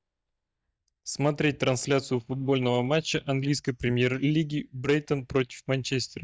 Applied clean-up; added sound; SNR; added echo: neural mask model DeepFilterNet 3.